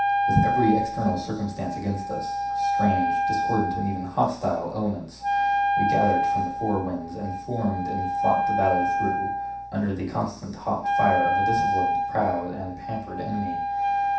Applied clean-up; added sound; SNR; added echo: none; Wind instrument, woodwind instrument; -2 dB; reverberation time 0.7 s.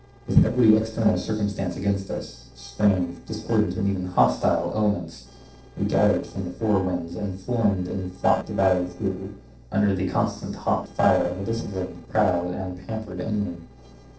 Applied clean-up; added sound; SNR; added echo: neural separator model SepFormer DNS4.